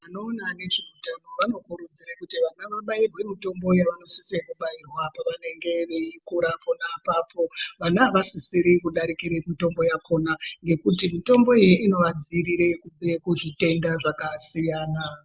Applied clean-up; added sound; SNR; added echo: none; none; none; none.